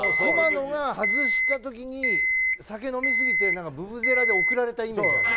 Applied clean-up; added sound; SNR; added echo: none; Alarm; -4 dB; none.